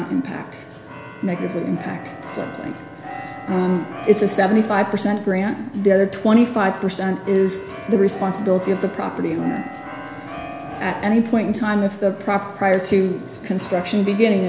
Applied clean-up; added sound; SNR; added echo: none; Keyboard (musical); 15 dB; none.